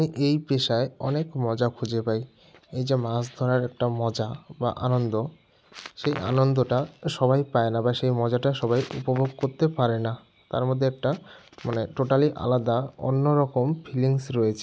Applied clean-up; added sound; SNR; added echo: none; none; none; none.